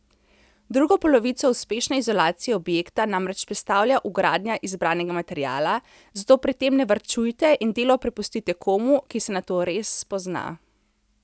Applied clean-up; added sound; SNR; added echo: none; none; none; none.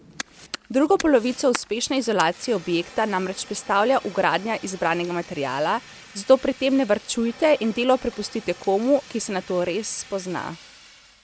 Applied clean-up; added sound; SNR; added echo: none; Fire; 18 dB; none.